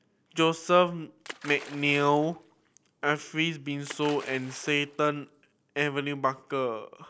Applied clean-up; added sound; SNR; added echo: none; Splash, splatter; 19 dB; none.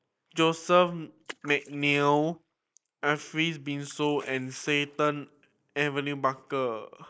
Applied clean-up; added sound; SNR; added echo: neural mask model Resemble Enhance denoiser.